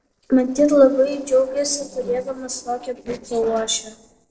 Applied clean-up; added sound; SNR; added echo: neural separator model SepFormer DNS4.